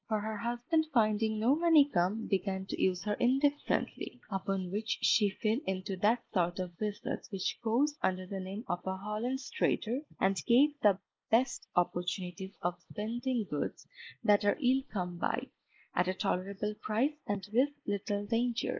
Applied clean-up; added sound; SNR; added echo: neural mask model Resemble Enhance denoiser.